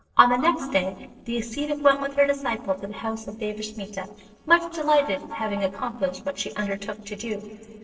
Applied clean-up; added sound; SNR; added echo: neural separator model SepFormer DNS4.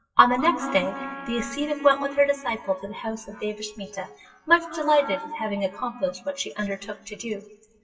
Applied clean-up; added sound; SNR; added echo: classical method WPE with log-MMSE.